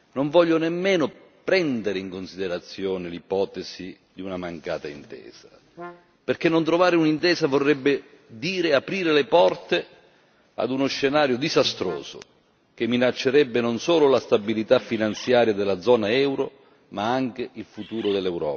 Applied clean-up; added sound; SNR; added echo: none; Bird + Brass instrument; 20 dB; none.